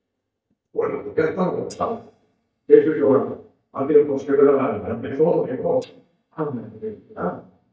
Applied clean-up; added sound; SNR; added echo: neural mask model DeepFilterNet 3.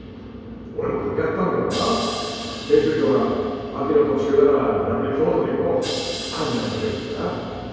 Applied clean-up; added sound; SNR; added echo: none; Crash cymbal; 15 dB; reverberation time 2.2 s.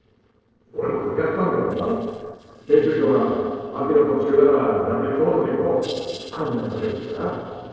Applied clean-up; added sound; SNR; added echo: neural separator model SepFormer DNS4.